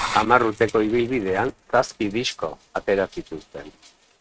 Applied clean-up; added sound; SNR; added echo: neural mask model RNNoise.